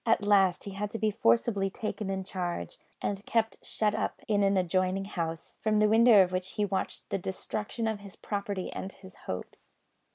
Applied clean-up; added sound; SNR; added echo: none; none; none; none.